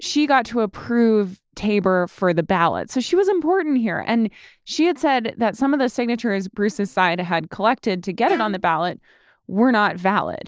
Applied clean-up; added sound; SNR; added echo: neural separator model SepFormer DNS4.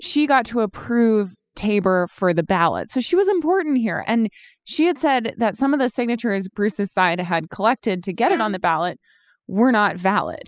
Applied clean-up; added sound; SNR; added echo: classical method spectral subtraction.